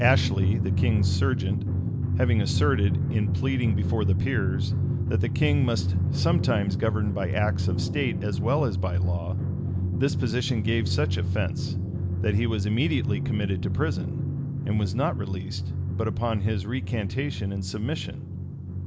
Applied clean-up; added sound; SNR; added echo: none; Drum; -2 dB; none.